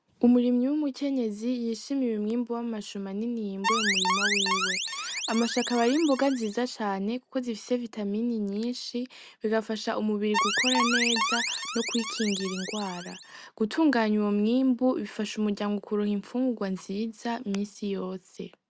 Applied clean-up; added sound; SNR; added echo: none; Alarm; 1 dB; none.